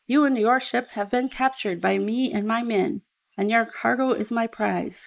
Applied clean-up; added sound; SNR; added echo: neural mask model Resemble Enhance denoiser.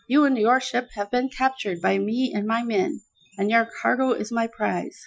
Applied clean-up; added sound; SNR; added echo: classical method Wiener filter.